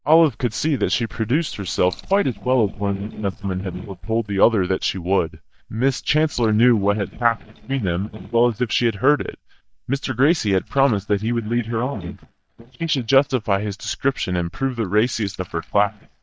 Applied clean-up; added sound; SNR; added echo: neural mask model DeepFilterNet 3.